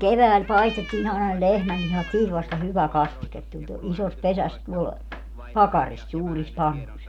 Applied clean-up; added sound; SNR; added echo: none; Cat; 15 dB; none.